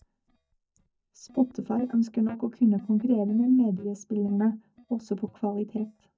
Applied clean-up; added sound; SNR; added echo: neural mask model DeepFilterNet 3.